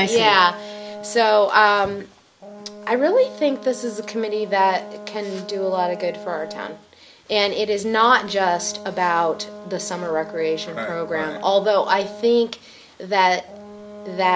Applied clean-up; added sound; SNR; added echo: none; Brass instrument; 16 dB; none.